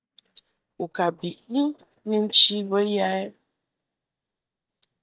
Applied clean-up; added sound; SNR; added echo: neural mask model DeepFilterNet 3.